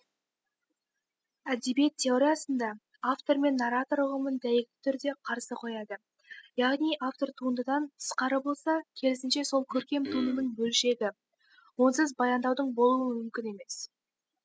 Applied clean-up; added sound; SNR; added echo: classical method spectral subtraction.